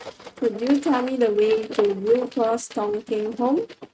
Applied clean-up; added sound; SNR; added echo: neural mask model RNNoise.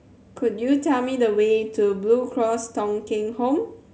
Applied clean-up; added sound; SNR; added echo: none; none; none; none.